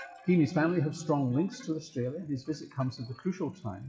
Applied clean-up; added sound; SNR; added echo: classical method WPE with log-MMSE.